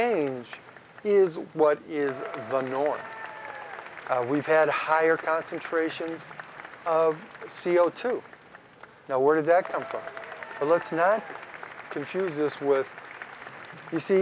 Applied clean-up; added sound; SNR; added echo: none; Applause / Crowd / Cheering; 15 dB; none.